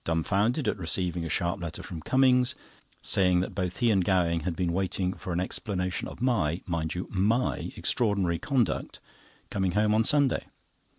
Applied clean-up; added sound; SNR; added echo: none; none; none; none.